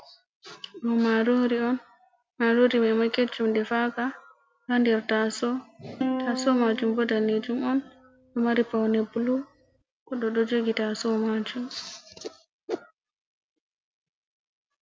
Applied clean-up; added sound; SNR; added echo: none; Plucked string instrument; 9 dB; none.